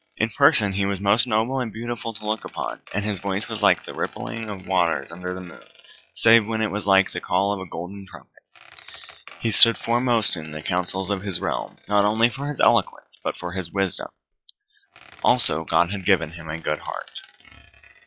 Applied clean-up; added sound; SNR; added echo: classical method log-MMSE.